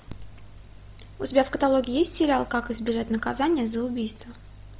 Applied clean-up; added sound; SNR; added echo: none; none; none; none.